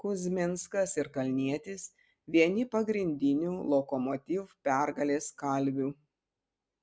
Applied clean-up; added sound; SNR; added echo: none; none; none; none.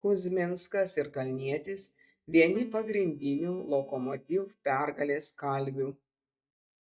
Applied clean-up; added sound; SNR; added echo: neural mask model DeepFilterNet 3.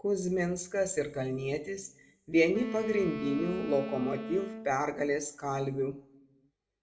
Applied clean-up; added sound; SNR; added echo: none; Wind instrument, woodwind instrument; 9 dB; reverberation time 0.4 s.